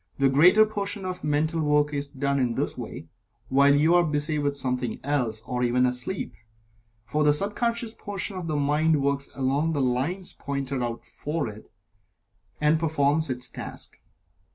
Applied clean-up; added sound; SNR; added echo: none; none; none; none.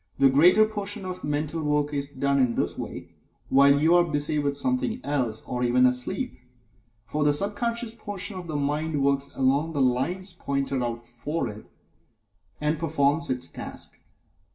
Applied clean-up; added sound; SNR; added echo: none; none; none; reverberation time 0.6 s.